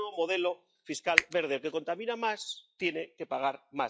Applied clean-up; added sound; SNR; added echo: classical method log-MMSE.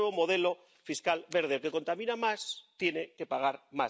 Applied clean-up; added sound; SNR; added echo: none; none; none; none.